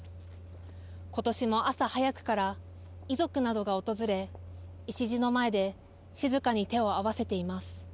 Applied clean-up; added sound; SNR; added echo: none; none; none; none.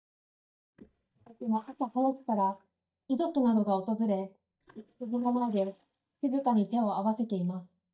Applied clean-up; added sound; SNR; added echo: neural mask model DeepFilterNet 3.